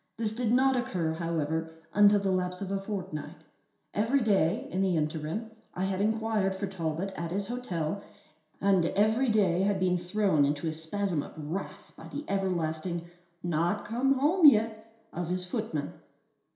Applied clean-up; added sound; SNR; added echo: none; none; none; reverberation time 0.7 s.